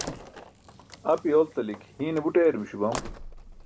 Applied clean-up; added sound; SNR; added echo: none; Slam; 14 dB; none.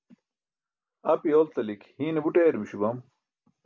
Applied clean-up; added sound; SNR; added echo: none; none; none; none.